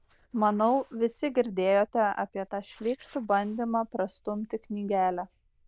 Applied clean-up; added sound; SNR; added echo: neural diffusion model UNIVERSE++.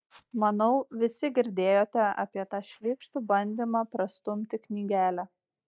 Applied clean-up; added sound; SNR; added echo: neural mask model DeepFilterNet 3.